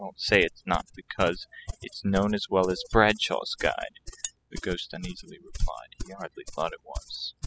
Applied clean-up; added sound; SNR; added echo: classical method spectral subtraction.